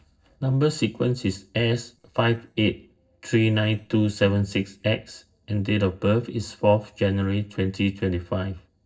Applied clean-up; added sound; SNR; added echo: neural separator model SepFormer DNS4.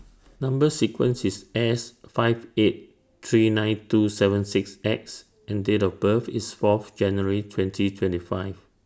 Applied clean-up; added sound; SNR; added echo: none; none; none; none.